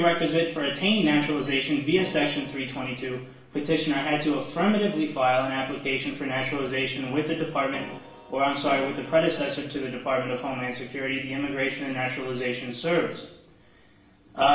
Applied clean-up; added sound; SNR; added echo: none; Keyboard (musical); 15 dB; reverberation time 0.6 s.